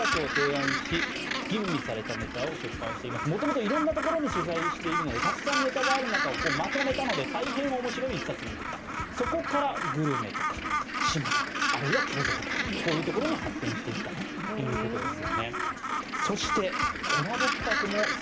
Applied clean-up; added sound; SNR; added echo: none; Gull, seagull; -1 dB; reverberation time 1.1 s.